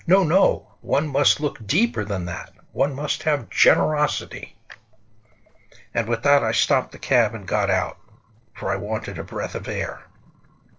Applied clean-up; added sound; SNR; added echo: neural separator model SepFormer DNS4.